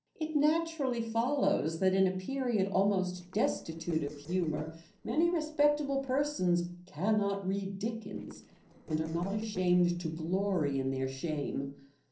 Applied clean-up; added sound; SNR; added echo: neural separator model SepFormer DNS4.